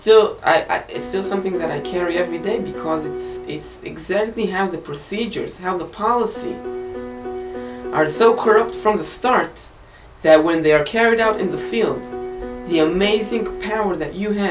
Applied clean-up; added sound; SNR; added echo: none; Piano; 10 dB; none.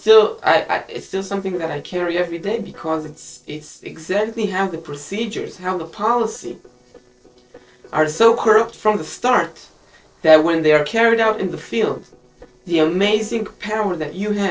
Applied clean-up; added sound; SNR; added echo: neural separator model SepFormer DNS4.